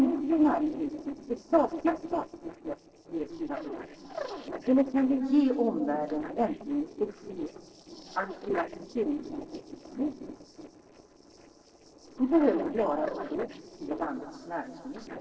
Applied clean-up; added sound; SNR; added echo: neural separator model SepFormer DNS4.